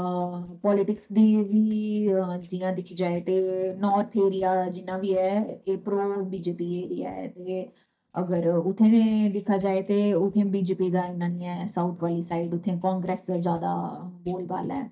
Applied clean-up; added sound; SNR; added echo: neural mask model DeepFilterNet 3.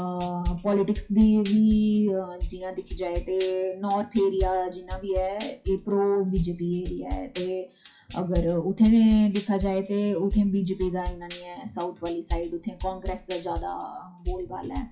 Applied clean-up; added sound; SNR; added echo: classical method WPE with log-MMSE.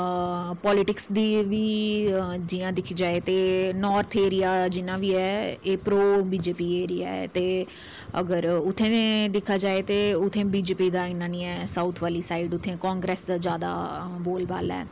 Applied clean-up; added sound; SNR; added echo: none; none; none; none.